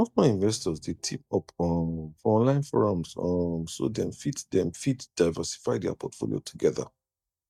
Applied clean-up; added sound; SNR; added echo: neural mask model DeepFilterNet 3.